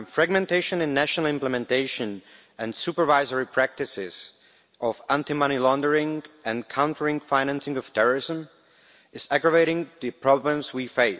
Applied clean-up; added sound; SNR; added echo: none; none; none; none.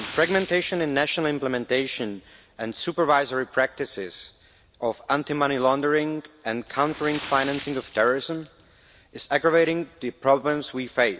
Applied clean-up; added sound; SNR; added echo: none; Splash, splatter; 20 dB; none.